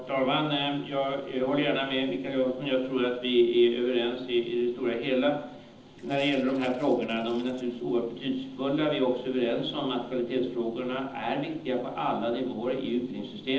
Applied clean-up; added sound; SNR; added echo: neural separator model SepFormer DNS4.